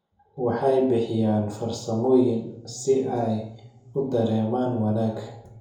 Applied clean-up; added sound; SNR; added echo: none; none; none; reverberation time 2.6 s.